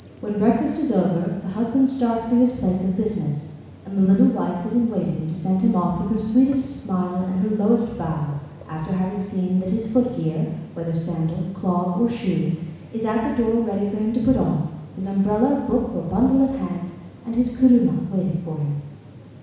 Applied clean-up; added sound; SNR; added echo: none; Cricket; 4 dB; reverberation time 1.1 s.